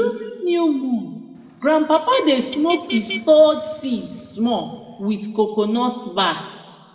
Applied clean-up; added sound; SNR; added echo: none; Motor vehicle (road); 15 dB; reverberation time 1.3 s.